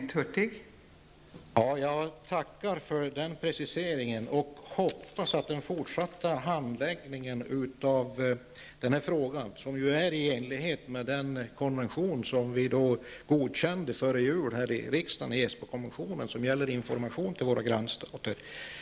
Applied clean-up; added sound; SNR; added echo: none; none; none; none.